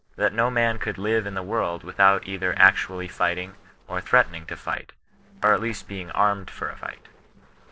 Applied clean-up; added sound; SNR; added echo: neural separator model SepFormer DNS4.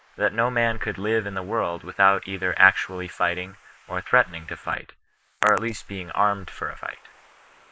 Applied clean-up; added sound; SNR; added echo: neural mask model Resemble Enhance denoiser.